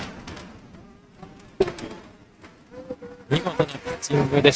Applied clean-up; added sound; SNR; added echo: neural mask model RNNoise.